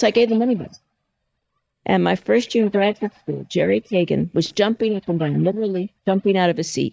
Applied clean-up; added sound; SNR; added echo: neural mask model DeepFilterNet 3.